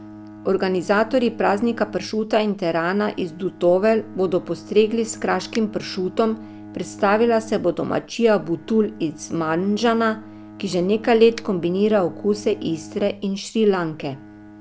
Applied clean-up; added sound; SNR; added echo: none; Bowed string instrument + Finger snapping; 18 dB; none.